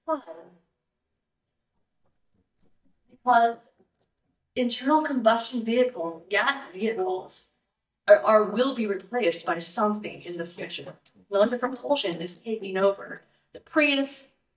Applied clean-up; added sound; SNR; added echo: neural mask model DeepFilterNet 3.